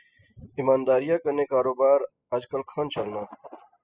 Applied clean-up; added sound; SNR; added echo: classical method spectral subtraction.